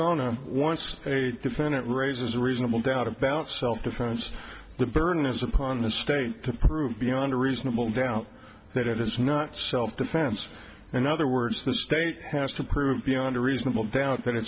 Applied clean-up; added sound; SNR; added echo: none; none; none; none.